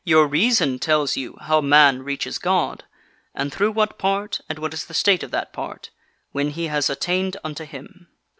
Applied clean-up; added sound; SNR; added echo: none; none; none; none.